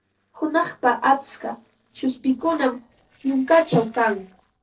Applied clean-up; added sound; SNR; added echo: neural separator model SepFormer DNS4.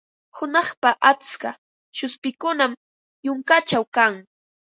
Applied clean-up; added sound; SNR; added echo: none; none; none; none.